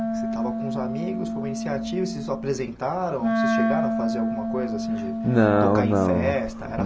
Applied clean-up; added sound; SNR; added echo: none; Wind instrument, woodwind instrument; 2 dB; none.